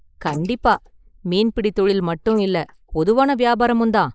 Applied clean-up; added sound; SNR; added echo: neural mask model Resemble Enhance denoiser.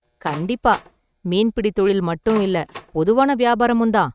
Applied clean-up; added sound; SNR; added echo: neural mask model RNNoise.